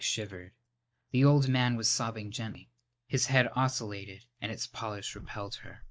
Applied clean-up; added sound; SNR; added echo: neural mask model DeepFilterNet 3.